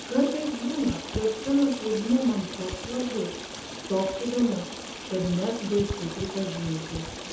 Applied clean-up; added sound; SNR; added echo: none; Stream; 9 dB; reverberation time 0.7 s.